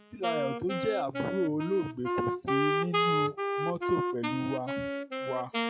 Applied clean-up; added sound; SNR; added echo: classical method log-MMSE.